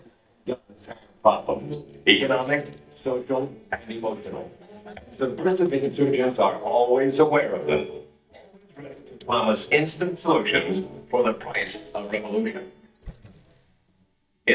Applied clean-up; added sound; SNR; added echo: neural mask model DeepFilterNet 3.